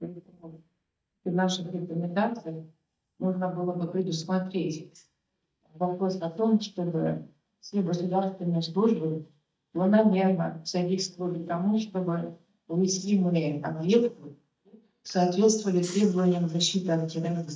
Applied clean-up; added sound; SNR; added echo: neural mask model DeepFilterNet 3.